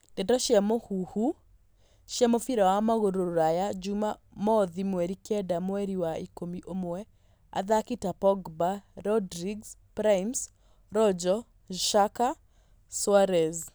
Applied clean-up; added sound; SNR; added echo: none; none; none; none.